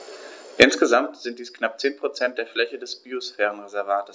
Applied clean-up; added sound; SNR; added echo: none; none; none; none.